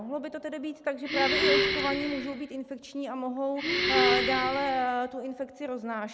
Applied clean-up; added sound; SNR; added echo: none; Breathing; -2 dB; none.